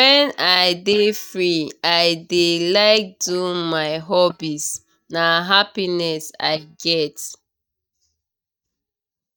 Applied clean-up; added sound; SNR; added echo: neural mask model DeepFilterNet 3.